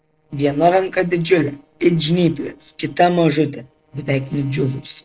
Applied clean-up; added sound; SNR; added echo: neural separator model SepFormer DNS4.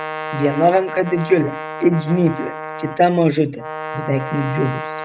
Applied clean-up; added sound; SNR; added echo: neural mask model RNNoise.